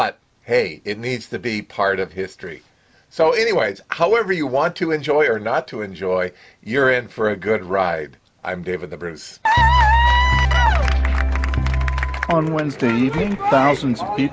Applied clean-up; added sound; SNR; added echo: none; none; none; none.